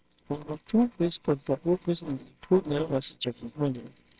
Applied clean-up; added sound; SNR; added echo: neural separator model SepFormer WHAMR!.